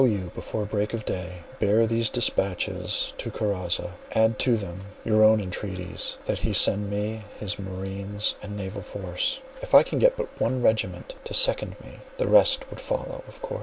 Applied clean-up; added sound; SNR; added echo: none; none; none; none.